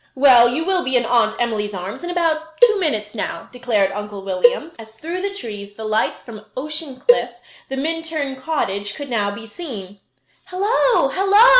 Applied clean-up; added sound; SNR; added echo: none; Cowbell; 2 dB; none.